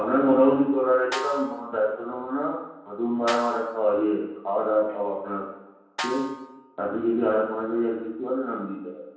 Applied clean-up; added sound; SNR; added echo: none; Snare drum; 13 dB; reverberation time 0.9 s.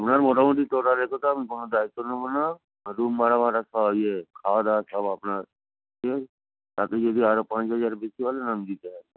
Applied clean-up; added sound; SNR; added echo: none; none; none; none.